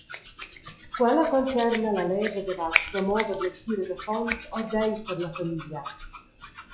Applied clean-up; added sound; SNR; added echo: classical method log-MMSE.